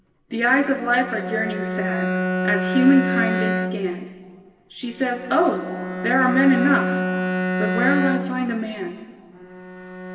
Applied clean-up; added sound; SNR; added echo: none; Bowed string instrument; 3 dB; reverberation time 2.0 s.